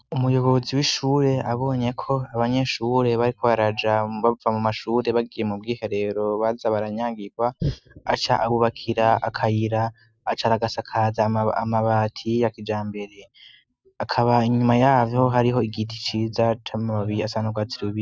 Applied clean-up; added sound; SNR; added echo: neural mask model RNNoise.